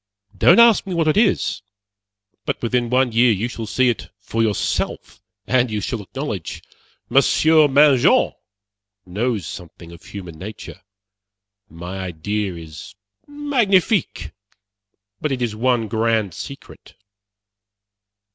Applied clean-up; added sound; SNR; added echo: none; none; none; none.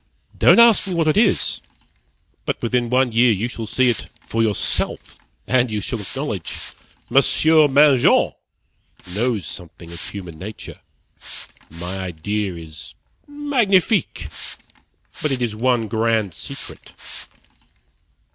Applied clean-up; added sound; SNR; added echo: none; Hiss; 17 dB; none.